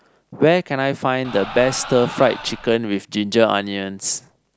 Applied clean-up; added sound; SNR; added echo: none; Crowd; 12 dB; none.